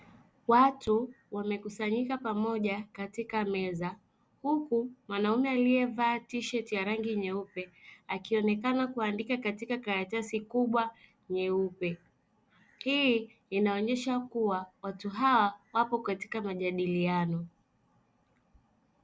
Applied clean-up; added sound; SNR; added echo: none; none; none; none.